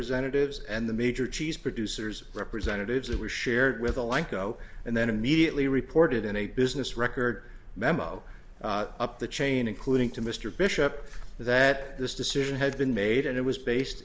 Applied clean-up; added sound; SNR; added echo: none; Bass drum; 10 dB; none.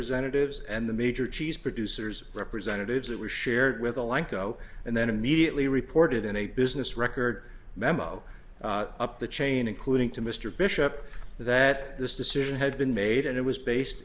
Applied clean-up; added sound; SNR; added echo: none; none; none; none.